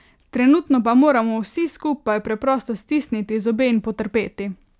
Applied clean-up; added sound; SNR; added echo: none; none; none; none.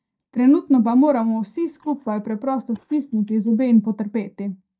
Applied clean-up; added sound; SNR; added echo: neural mask model DeepFilterNet 3.